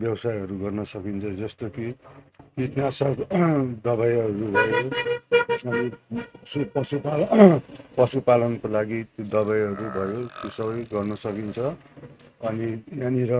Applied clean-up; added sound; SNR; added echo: neural mask model RNNoise.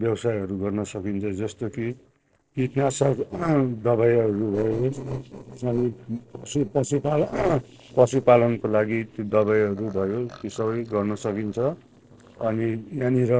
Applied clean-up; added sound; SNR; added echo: neural separator model SepFormer DNS4.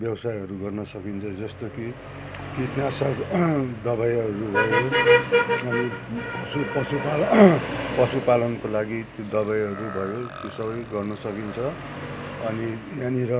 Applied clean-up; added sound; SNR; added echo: none; Burping, eructation; 17 dB; none.